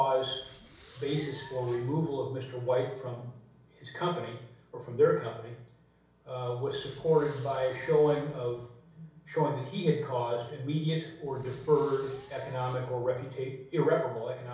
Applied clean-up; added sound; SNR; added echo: none; Fireworks; 17 dB; reverberation time 0.6 s.